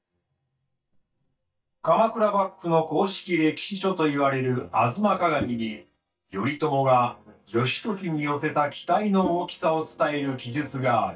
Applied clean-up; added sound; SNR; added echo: neural mask model DeepFilterNet 3.